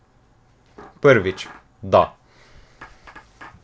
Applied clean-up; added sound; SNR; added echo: none; none; none; none.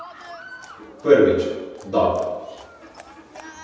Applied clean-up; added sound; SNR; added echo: none; Livestock, farm animals, working animals; 20 dB; reverberation time 1.1 s.